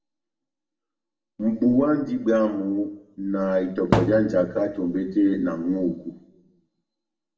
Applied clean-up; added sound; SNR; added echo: none; Thump, thud; 2 dB; reverberation time 0.7 s.